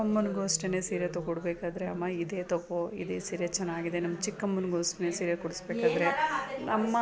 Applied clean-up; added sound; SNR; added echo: none; none; none; none.